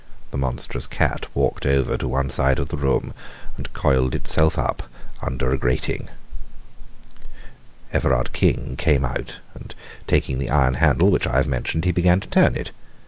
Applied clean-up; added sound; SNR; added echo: none; none; none; none.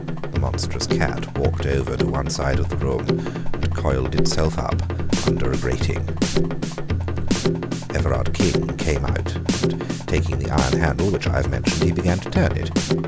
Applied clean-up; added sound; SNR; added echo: none; Drum kit; 0 dB; none.